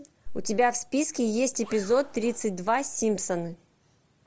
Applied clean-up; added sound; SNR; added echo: none; Zipper (clothing); 12 dB; none.